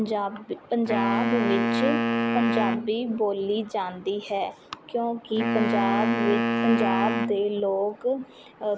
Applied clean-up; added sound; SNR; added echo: none; Wind instrument, woodwind instrument; 0 dB; none.